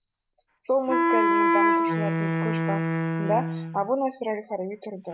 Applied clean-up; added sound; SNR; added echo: none; Wind instrument, woodwind instrument; -4 dB; none.